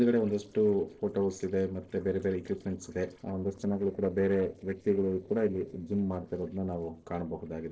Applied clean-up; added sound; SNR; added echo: neural separator model SepFormer DNS4.